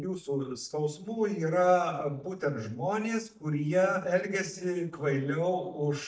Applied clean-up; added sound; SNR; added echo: neural mask model DeepFilterNet 3.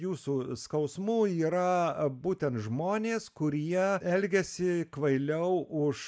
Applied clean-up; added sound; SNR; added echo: none; none; none; none.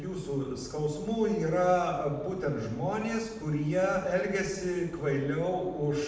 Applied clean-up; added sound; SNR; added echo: none; Mechanisms; 20 dB; reverberation time 0.8 s.